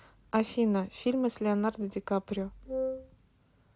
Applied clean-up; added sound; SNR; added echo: none; Wind instrument, woodwind instrument; 4 dB; none.